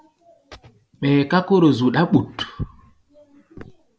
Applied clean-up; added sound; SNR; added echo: none; none; none; none.